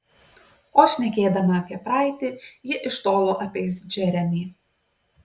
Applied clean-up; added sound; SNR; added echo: none; none; none; none.